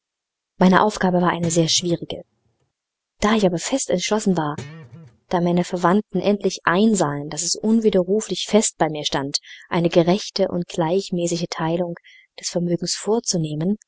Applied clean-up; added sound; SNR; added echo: none; Guitar; 19 dB; none.